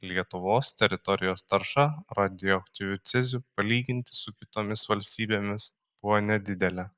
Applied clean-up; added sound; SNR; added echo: none; none; none; none.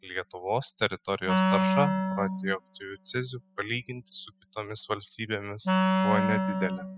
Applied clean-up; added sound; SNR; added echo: classical method spectral subtraction.